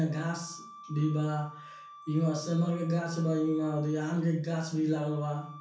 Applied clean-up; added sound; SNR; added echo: none; Wind instrument, woodwind instrument; 19 dB; reverberation time 0.6 s.